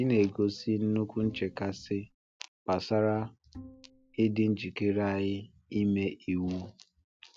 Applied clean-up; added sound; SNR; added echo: none; Bowed string instrument; 20 dB; none.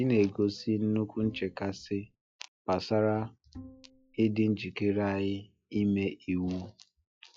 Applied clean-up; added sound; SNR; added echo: classical method log-MMSE.